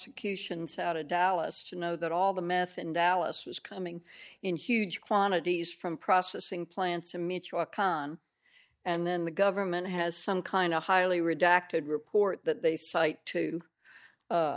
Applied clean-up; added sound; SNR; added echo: neural mask model DeepFilterNet 3.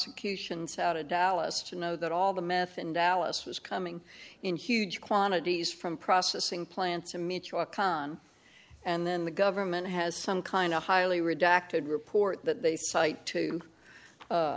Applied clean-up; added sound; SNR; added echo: none; none; none; none.